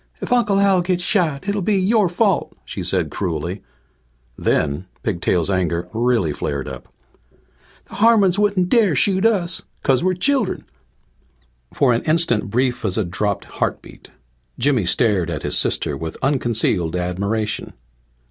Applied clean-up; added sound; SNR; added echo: none; none; none; none.